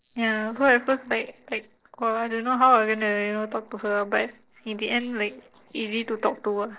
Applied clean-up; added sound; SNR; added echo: neural separator model SepFormer DNS4.